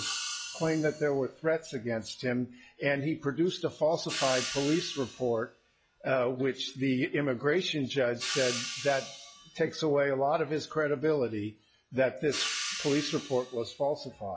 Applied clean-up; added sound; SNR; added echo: classical method log-MMSE.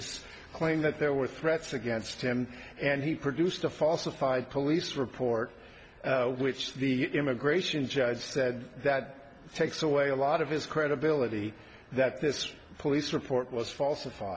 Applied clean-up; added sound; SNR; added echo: none; none; none; none.